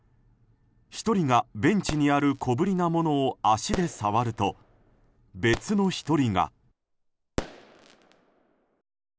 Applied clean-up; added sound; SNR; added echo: none; Fireworks; 14 dB; none.